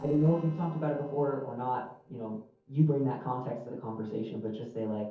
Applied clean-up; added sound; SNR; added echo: neural separator model SepFormer DNS4.